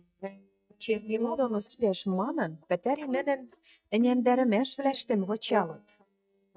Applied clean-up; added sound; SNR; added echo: neural mask model DeepFilterNet 3.